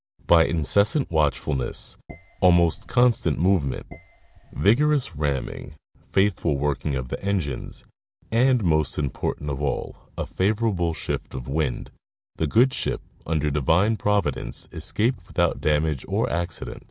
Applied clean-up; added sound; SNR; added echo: none; Dishes, pots, and pans; 20 dB; none.